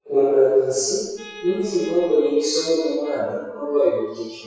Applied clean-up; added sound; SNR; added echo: classical method WPE with log-MMSE.